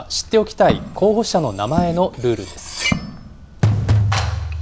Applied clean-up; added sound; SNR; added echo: none; Cutlery, silverware + Walk, footsteps; 10 dB; none.